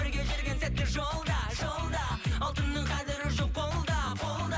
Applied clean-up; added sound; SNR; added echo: none; none; none; none.